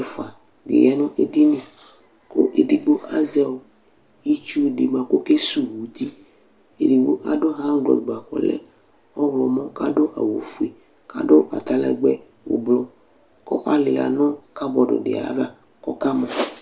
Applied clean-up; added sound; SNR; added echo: none; none; none; none.